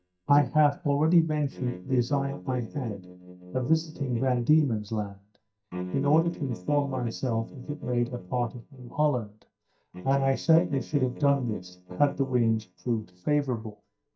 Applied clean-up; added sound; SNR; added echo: neural mask model DeepFilterNet 3.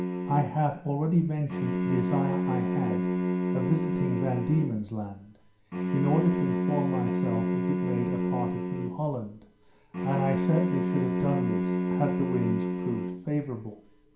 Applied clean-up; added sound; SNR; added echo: none; Bowed string instrument; -1 dB; reverberation time 0.5 s.